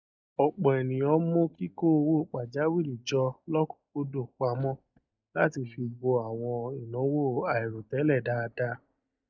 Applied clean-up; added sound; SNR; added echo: neural mask model DeepFilterNet 3.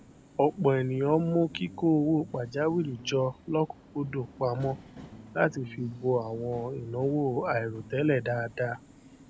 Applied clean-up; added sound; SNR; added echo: none; Subway, metro, underground + Guitar; 19 dB; none.